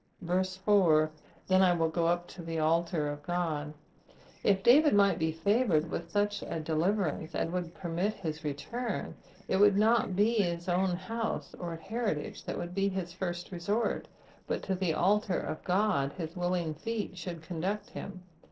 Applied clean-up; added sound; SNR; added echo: neural separator model SepFormer DNS4.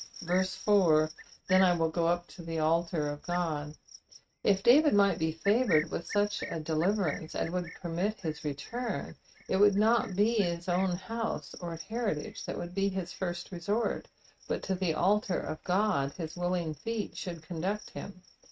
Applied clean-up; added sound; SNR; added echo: neural mask model RNNoise.